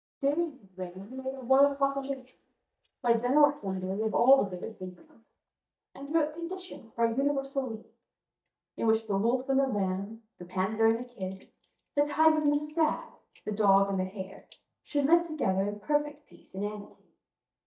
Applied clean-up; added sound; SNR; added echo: neural mask model DeepFilterNet 3.